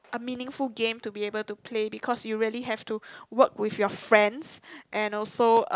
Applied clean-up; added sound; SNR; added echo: none; none; none; none.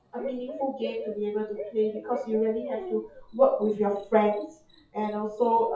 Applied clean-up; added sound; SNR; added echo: classical method WPE with log-MMSE.